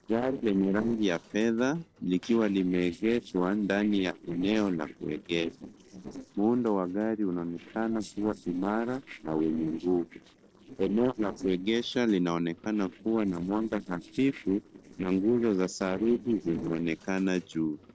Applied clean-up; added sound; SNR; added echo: neural separator model SepFormer DNS4.